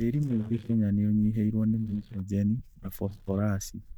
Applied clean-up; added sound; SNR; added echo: neural mask model DeepFilterNet 3.